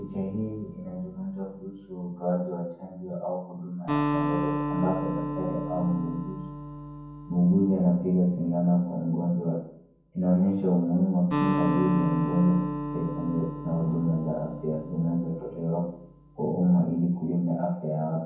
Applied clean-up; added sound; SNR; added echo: none; Acoustic guitar; 7 dB; reverberation time 0.9 s.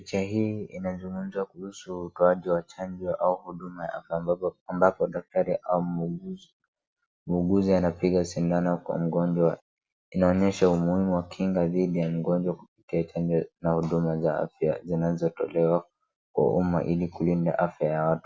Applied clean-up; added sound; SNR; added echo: none; none; none; none.